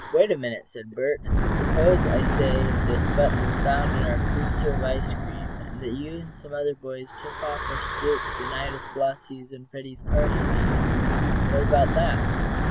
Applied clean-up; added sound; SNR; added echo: none; Wind / Breathing; -3 dB; none.